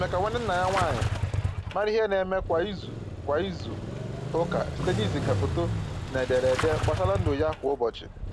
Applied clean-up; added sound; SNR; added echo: none; Engine starting / Motorcycle; 2 dB; none.